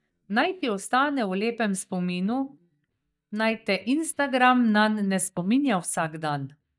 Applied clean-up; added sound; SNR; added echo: neural mask model DeepFilterNet 3.